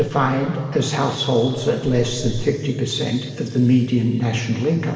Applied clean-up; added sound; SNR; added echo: none; Respiratory sounds; 18 dB; reverberation time 2.1 s.